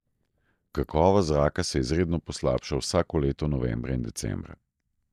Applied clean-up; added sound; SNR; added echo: neural mask model DeepFilterNet 3.